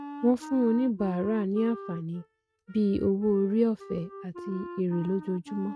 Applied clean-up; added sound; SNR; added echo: neural mask model RNNoise.